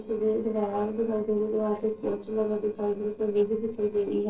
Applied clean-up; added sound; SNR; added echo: neural separator model SepFormer DNS4.